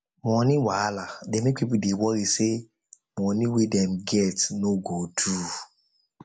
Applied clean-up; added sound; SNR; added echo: none; none; none; none.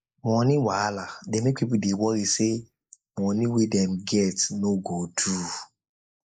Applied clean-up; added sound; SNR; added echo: neural mask model Resemble Enhance denoiser.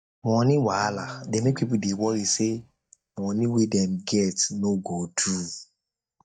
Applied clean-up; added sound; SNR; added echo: neural mask model DeepFilterNet 3.